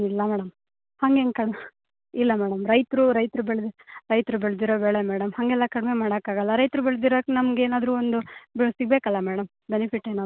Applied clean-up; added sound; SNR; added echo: none; none; none; none.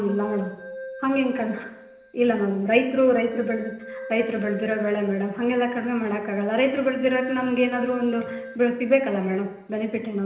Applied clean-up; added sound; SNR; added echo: none; Keyboard (musical); 16 dB; reverberation time 0.9 s.